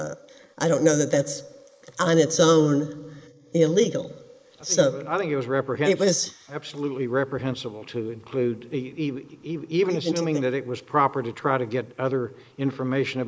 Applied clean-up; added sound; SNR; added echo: neural mask model Resemble Enhance denoiser.